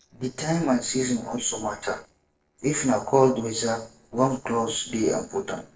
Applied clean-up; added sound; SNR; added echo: neural separator model SepFormer DNS4.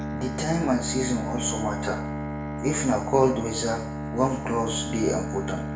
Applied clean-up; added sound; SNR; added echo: none; Bowed string instrument; 4 dB; reverberation time 0.6 s.